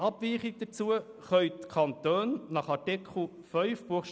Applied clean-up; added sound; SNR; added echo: none; none; none; none.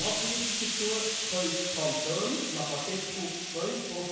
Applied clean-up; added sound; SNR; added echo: none; Explosion; -1 dB; reverberation time 1.2 s.